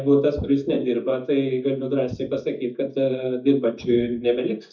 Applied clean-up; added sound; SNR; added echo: neural mask model DeepFilterNet 3.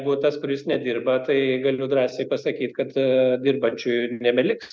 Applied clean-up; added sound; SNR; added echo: none; none; none; none.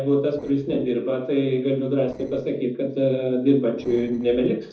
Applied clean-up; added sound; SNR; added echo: neural separator model SepFormer DNS4.